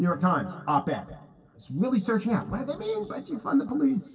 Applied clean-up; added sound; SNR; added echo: neural separator model SepFormer DNS4.